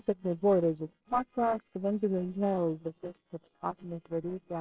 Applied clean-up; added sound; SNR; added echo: neural separator model SepFormer WHAMR!.